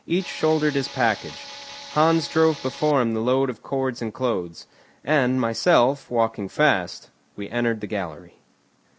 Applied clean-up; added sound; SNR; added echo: none; Tools; 15 dB; none.